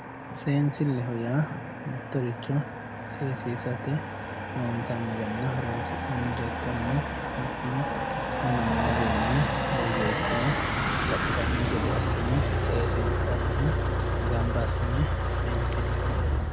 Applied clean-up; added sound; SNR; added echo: none; Motor vehicle (road); -3 dB; none.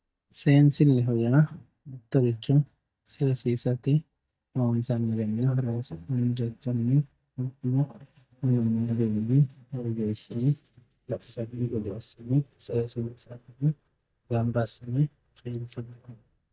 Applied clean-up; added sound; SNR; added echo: neural mask model DeepFilterNet 3.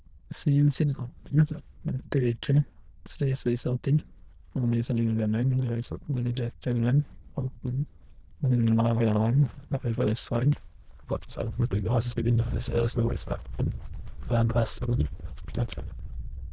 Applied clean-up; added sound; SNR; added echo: neural diffusion model UNIVERSE++.